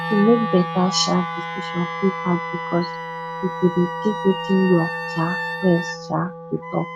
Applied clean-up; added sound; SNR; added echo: none; Wind instrument, woodwind instrument + Wind instrument, woodwind instrument; 6 dB; none.